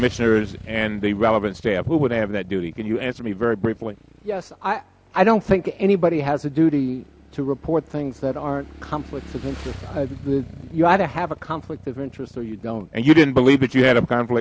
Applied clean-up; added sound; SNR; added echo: none; Motorcycle / Engine; 20 dB; none.